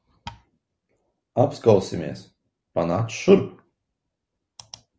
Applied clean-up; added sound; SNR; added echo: none; none; none; none.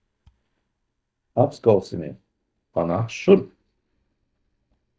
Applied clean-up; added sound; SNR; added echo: neural mask model DeepFilterNet 3.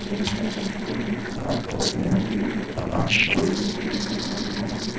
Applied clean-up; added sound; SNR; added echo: neural separator model SepFormer DNS4.